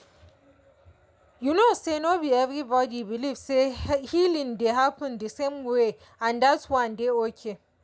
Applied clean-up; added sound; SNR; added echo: none; none; none; none.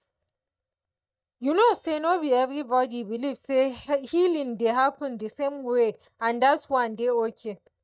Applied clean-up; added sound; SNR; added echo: neural mask model DeepFilterNet 3.